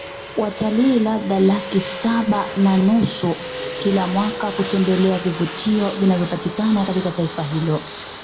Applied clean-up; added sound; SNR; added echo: none; Fixed-wing aircraft, airplane; 10 dB; reverberation time 0.5 s.